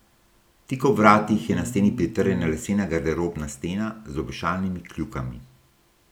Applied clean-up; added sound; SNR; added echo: none; Bass guitar; 7 dB; none.